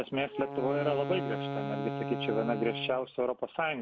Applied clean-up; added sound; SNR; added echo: none; Wind instrument, woodwind instrument; 5 dB; none.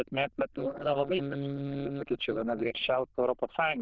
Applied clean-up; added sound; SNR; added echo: neural diffusion model UNIVERSE++.